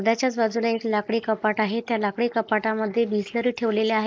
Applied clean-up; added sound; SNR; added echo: neural mask model Resemble Enhance denoiser.